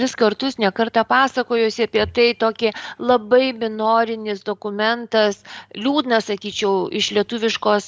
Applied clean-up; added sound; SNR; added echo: none; none; none; none.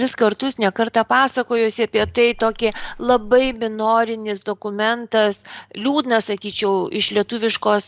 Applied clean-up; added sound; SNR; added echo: none; Water / Splash, splatter; 16 dB; none.